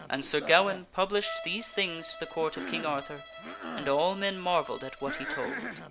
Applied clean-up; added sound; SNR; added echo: none; Cough + Bowed string instrument; 10 dB; none.